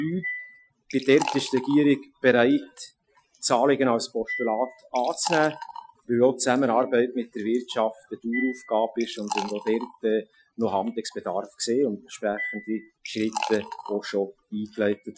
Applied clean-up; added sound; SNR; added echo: classical method Wiener filter.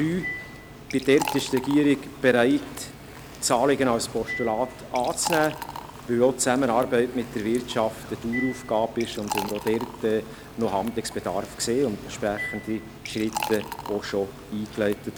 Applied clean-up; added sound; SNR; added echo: none; Liquid; 11 dB; none.